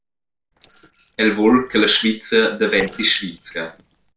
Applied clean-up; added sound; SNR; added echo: neural separator model SepFormer DNS4.